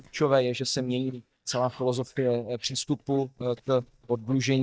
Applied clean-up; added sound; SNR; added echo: neural mask model DeepFilterNet 3.